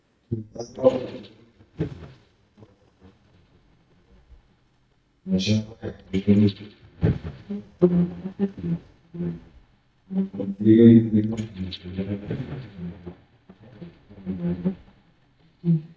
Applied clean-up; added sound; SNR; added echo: neural mask model DeepFilterNet 3.